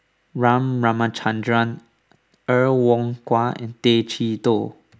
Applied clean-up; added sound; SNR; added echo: none; none; none; none.